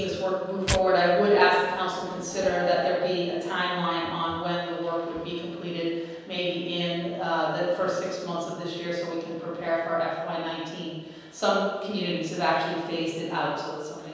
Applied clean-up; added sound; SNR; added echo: none; Tearing; 10 dB; reverberation time 1.2 s.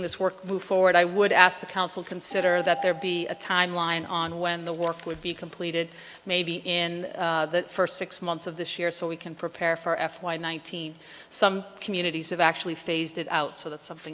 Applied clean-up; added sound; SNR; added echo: none; none; none; none.